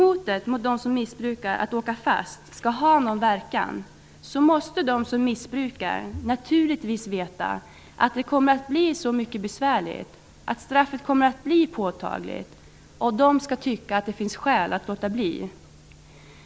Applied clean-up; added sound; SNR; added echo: none; none; none; none.